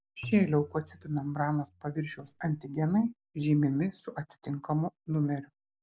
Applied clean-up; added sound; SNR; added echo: none; Tabla; 19 dB; none.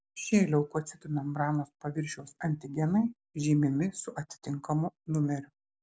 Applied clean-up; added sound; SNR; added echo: none; none; none; none.